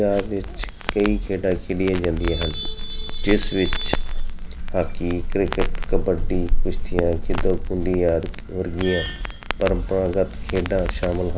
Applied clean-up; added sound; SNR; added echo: none; Crackle; 0 dB; none.